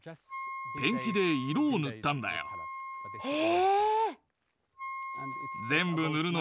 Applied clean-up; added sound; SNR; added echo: none; Wind instrument, woodwind instrument; 11 dB; none.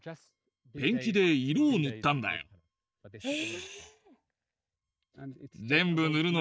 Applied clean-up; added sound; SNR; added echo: neural mask model DeepFilterNet 3.